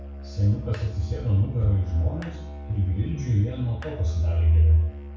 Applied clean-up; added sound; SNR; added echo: none; Musical instrument; 13 dB; reverberation time 0.6 s.